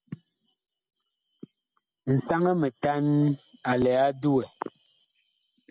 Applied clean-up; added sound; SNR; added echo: none; none; none; none.